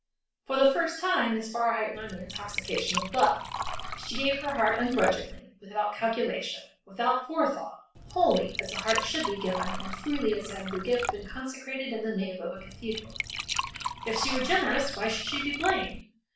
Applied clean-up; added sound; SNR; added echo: none; Liquid; 6 dB; reverberation time 0.4 s.